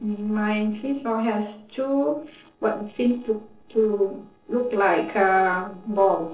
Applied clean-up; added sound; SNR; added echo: neural separator model SepFormer DNS4.